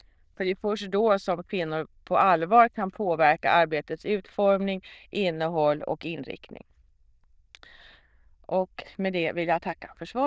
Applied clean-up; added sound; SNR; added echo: neural diffusion model UNIVERSE++.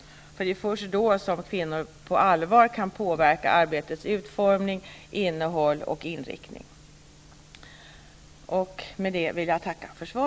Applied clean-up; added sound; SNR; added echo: none; none; none; none.